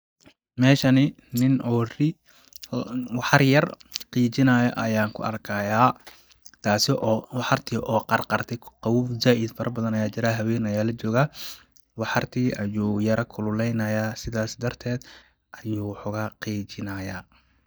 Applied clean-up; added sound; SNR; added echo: neural mask model DeepFilterNet 3.